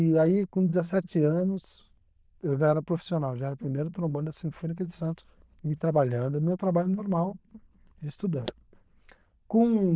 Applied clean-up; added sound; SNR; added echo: neural diffusion model UNIVERSE++.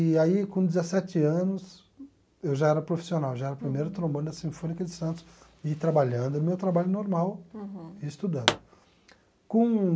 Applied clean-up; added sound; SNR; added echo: none; Explosion; 3 dB; none.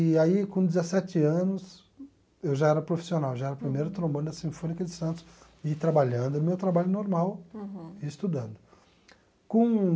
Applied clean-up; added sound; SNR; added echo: none; none; none; none.